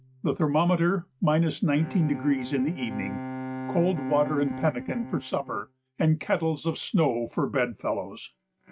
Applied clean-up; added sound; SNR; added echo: neural mask model RNNoise.